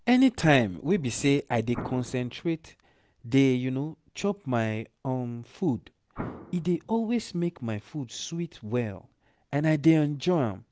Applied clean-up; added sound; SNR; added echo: none; Explosion; 13 dB; none.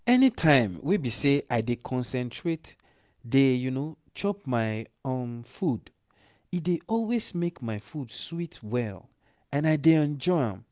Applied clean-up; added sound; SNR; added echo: none; none; none; none.